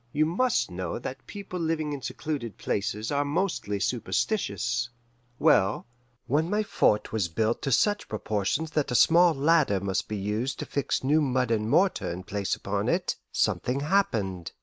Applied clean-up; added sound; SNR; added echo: none; none; none; none.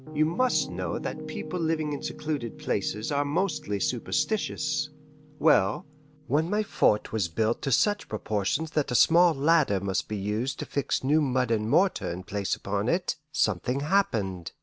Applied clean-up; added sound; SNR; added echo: none; Piano; 17 dB; none.